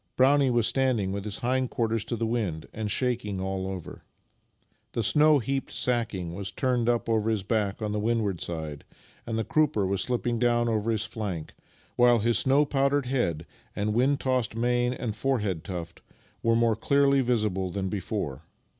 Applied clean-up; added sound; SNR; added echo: none; none; none; none.